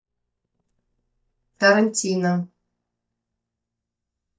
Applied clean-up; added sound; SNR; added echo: neural mask model DeepFilterNet 3.